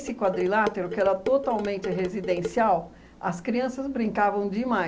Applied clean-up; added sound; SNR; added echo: none; Dishes, pots, and pans; 10 dB; none.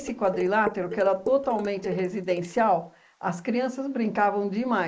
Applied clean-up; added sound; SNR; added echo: neural mask model Resemble Enhance denoiser.